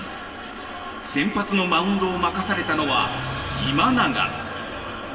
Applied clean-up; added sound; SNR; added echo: none; Accelerating, revving, vroom / Car; 13 dB; reverberation time 2.7 s.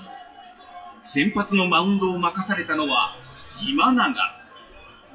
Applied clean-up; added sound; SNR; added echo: classical method WPE with log-MMSE.